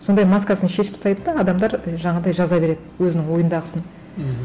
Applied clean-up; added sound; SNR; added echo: none; none; none; none.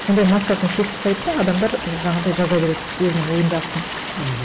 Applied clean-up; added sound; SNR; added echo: none; Stream; 7 dB; none.